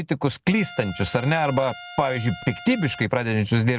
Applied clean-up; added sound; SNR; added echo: none; Trumpet; 17 dB; none.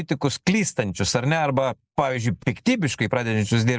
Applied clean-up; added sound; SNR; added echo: neural mask model Resemble Enhance denoiser.